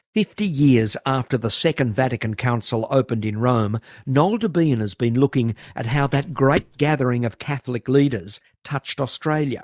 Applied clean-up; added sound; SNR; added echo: neural mask model DeepFilterNet 3.